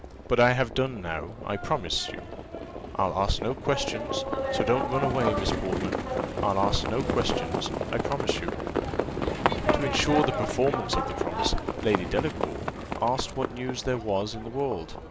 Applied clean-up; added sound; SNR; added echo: none; Livestock, farm animals, working animals; 2 dB; none.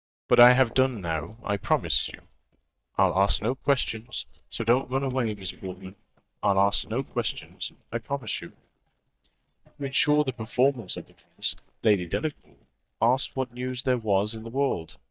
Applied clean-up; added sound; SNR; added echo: neural mask model DeepFilterNet 3.